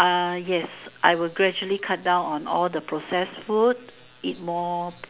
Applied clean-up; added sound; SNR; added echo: none; none; none; none.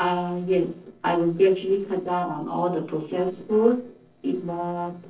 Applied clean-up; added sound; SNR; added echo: neural separator model SepFormer DNS4.